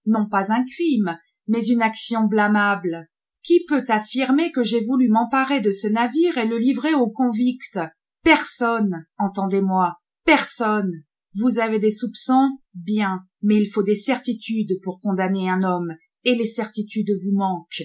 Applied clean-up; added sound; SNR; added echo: none; none; none; none.